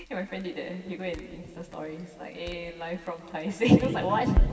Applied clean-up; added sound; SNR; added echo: none; Crackle; 4 dB; reverberation time 2.4 s.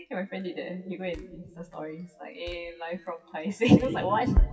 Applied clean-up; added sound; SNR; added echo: classical method WPE with log-MMSE.